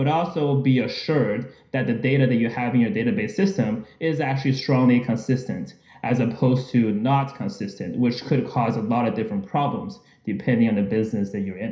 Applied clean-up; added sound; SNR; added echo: none; none; none; reverberation time 0.5 s.